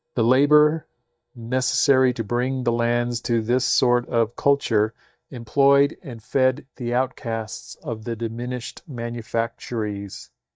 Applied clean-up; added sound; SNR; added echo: neural mask model DeepFilterNet 3.